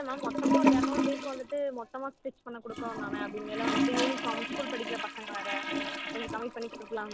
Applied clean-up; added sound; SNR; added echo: none; Toilet flush / Gurgling; -5 dB; none.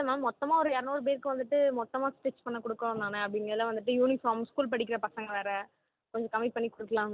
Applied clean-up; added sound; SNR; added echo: none; none; none; none.